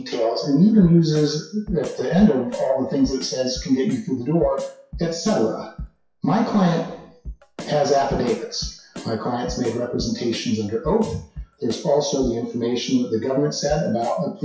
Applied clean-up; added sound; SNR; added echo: classical method WPE with log-MMSE.